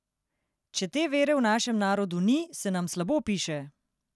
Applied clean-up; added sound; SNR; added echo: none; none; none; none.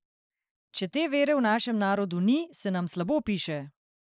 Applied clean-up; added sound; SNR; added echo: neural mask model Resemble Enhance denoiser.